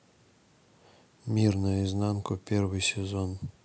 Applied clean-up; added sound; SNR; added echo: none; none; none; none.